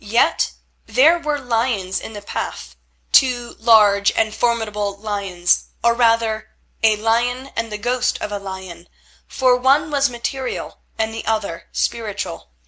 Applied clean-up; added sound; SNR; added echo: none; none; none; none.